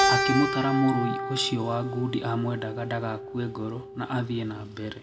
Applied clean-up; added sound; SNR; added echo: none; Keyboard (musical); 2 dB; reverberation time 1.2 s.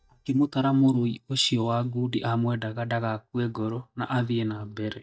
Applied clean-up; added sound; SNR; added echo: neural mask model DeepFilterNet 3.